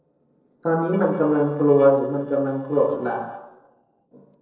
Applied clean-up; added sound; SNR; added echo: neural separator model SepFormer DNS4.